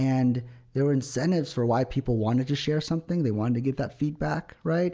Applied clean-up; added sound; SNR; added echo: none; none; none; none.